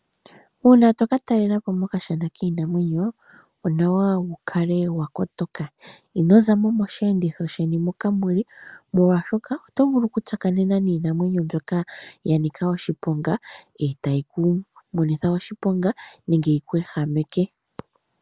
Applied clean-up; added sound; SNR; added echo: none; none; none; none.